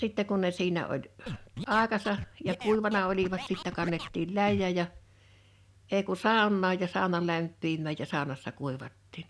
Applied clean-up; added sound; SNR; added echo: none; Scratching (performance technique); 11 dB; none.